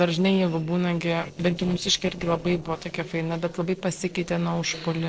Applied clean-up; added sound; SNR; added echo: neural separator model SepFormer DNS4.